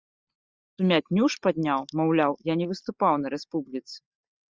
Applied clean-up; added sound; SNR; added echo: neural mask model DeepFilterNet 3.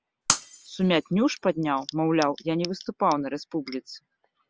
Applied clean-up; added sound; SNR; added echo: none; Shatter; 5 dB; none.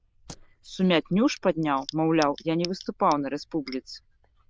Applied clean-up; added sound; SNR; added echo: neural diffusion model UNIVERSE++.